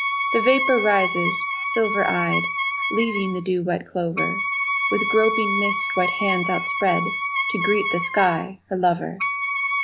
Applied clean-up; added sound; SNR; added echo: none; Wind instrument, woodwind instrument; 1 dB; none.